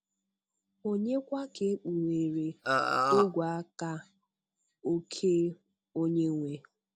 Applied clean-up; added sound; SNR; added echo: none; Burping, eructation; -4 dB; none.